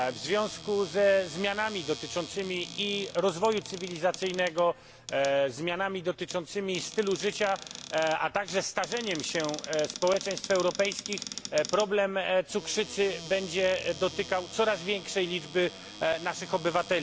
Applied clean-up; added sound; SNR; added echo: none; Cupboard open or close; 14 dB; none.